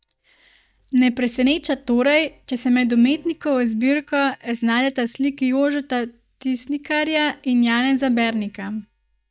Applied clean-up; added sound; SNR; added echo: neural mask model DeepFilterNet 3.